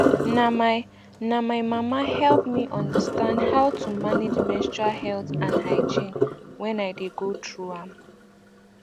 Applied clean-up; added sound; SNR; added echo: none; Sink (filling or washing); 0 dB; none.